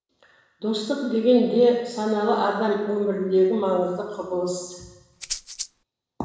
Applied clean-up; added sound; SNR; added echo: none; Rattle (instrument); 11 dB; reverberation time 1.0 s.